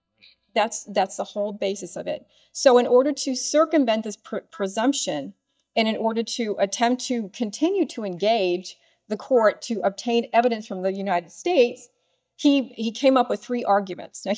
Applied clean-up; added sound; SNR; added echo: neural mask model DeepFilterNet 3.